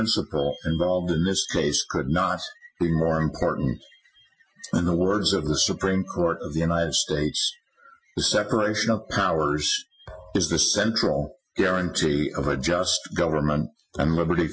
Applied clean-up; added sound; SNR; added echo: classical method Wiener filter.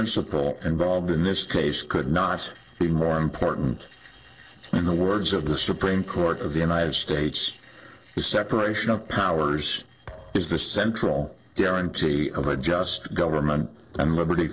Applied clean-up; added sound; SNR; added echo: neural separator model SepFormer DNS4.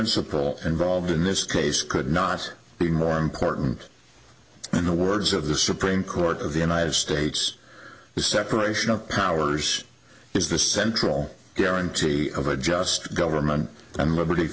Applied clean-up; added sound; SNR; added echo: none; none; none; none.